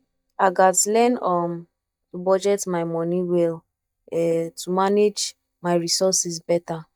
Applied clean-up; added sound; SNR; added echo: neural mask model DeepFilterNet 3.